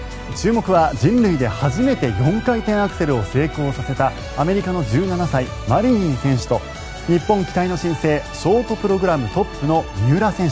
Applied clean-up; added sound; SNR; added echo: none; Guitar; 20 dB; none.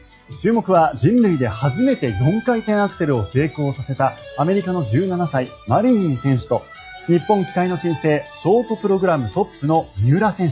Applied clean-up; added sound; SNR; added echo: classical method log-MMSE.